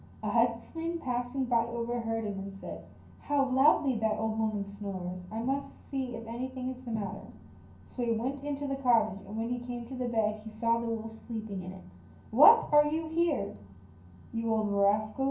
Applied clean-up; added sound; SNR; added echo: none; none; none; reverberation time 0.6 s.